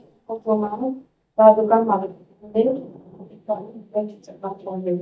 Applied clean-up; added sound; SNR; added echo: neural mask model DeepFilterNet 3.